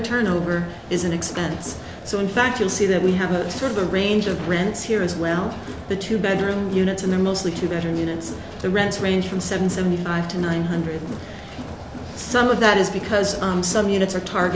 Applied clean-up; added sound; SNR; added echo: none; Crowd; 13 dB; none.